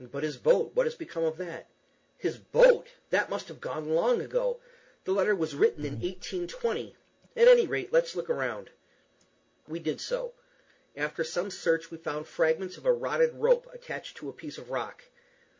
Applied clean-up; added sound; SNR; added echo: none; Buzz; 13 dB; none.